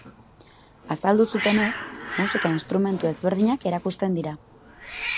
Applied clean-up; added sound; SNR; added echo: none; Hiss; 9 dB; none.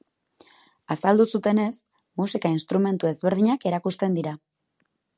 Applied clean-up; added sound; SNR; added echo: none; none; none; none.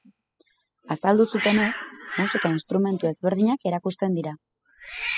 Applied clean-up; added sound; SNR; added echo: classical method spectral subtraction.